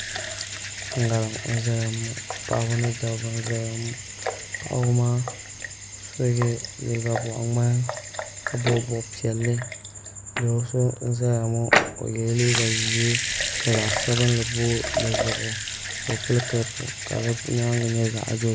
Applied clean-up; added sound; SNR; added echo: none; Sink (filling or washing) / Water tap, faucet / Liquid; 5 dB; none.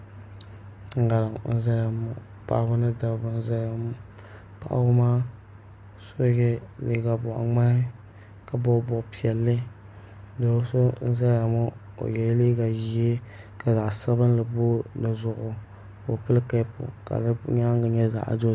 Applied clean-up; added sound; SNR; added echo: none; none; none; none.